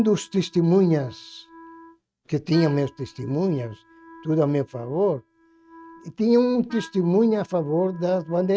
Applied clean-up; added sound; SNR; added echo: neural mask model RNNoise.